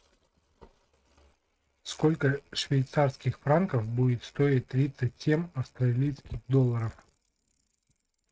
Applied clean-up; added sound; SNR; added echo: neural mask model RNNoise.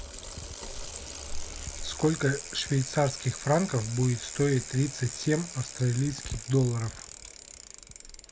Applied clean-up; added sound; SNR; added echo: none; Bicycle; 9 dB; none.